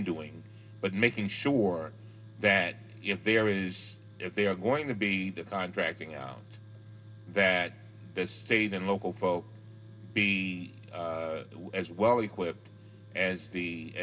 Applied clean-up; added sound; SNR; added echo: none; Tools; 18 dB; reverberation time 0.2 s.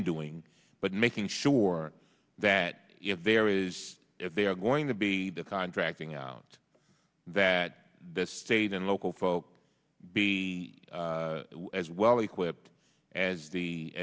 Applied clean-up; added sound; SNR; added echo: none; none; none; none.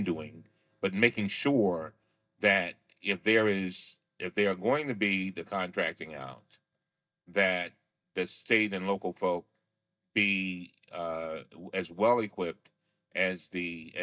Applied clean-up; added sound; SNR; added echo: neural mask model DeepFilterNet 3.